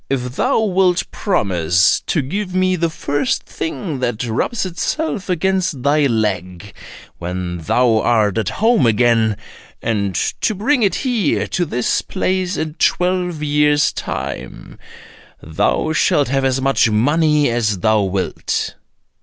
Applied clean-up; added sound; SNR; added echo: none; none; none; none.